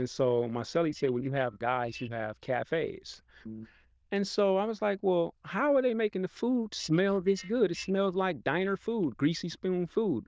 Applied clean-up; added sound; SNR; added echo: neural diffusion model UNIVERSE++.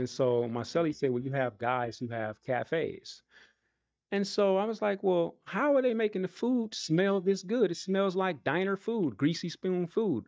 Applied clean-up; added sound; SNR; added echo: neural mask model DeepFilterNet 3.